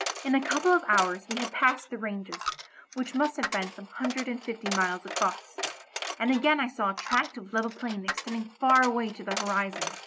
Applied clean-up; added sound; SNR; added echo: none; Coin (dropping); 8 dB; none.